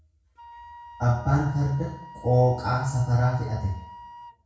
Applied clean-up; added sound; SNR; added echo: none; Wind instrument, woodwind instrument; 19 dB; reverberation time 0.6 s.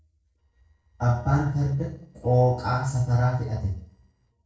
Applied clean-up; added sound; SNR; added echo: neural separator model SepFormer DNS4.